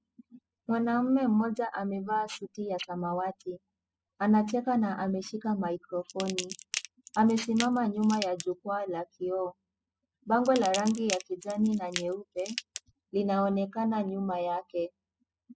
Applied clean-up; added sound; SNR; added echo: classical method spectral subtraction.